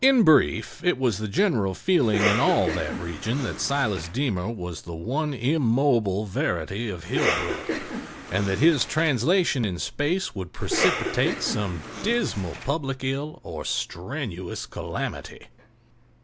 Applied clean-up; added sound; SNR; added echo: none; Cough; 5 dB; none.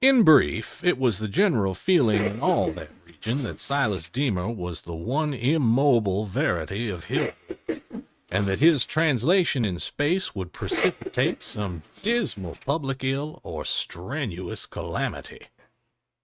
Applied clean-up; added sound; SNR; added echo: neural mask model RNNoise.